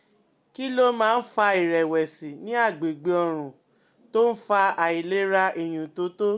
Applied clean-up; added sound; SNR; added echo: none; none; none; none.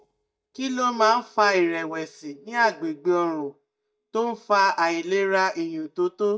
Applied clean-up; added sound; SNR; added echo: neural mask model DeepFilterNet 3.